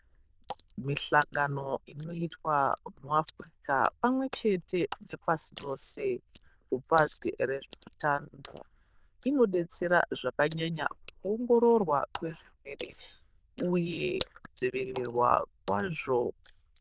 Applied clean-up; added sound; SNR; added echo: neural diffusion model UNIVERSE++.